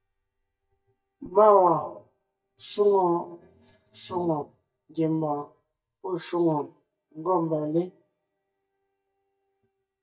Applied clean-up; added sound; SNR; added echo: neural mask model DeepFilterNet 3.